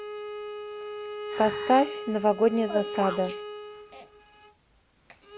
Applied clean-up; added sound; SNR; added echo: none; Bowed string instrument; 9 dB; none.